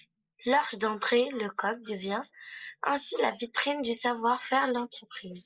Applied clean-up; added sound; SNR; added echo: neural mask model Resemble Enhance denoiser.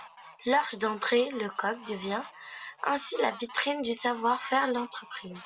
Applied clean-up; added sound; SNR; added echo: none; Fowl; 19 dB; none.